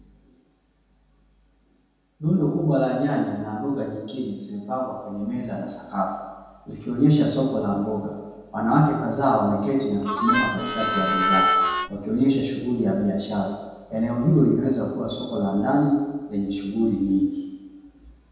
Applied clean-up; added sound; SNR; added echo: none; Harmonica; -2 dB; reverberation time 1.1 s.